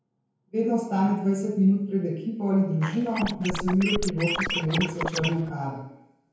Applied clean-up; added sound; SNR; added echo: none; Scratching (performance technique); 5 dB; reverberation time 0.9 s.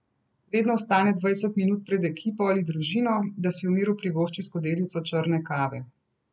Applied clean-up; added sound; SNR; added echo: none; none; none; none.